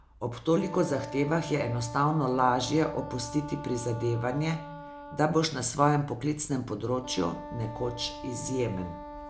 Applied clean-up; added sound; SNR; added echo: none; Wind instrument, woodwind instrument; 14 dB; none.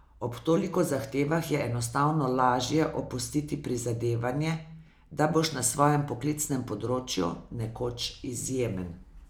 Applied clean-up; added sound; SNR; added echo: none; none; none; none.